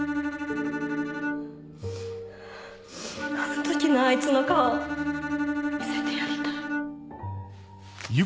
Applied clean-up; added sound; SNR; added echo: none; Bowed string instrument; 1 dB; none.